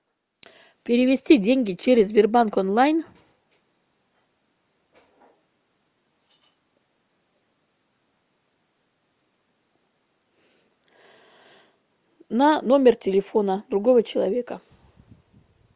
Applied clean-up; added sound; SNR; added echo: none; none; none; none.